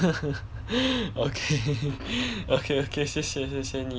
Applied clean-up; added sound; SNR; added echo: none; none; none; none.